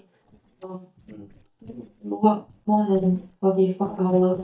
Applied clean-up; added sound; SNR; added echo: neural mask model DeepFilterNet 3.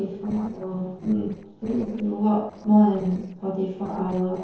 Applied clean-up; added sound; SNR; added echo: neural separator model SepFormer DNS4.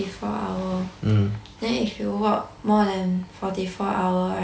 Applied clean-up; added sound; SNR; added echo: none; none; none; none.